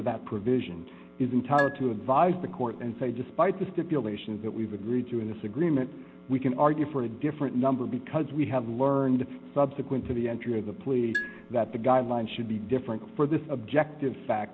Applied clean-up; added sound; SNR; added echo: none; Marimba, xylophone; 11 dB; none.